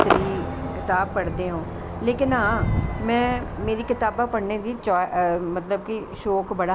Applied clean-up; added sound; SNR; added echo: none; Crowd / Cheering / Fireworks; 6 dB; none.